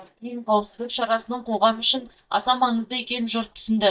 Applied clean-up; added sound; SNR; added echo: neural mask model DeepFilterNet 3.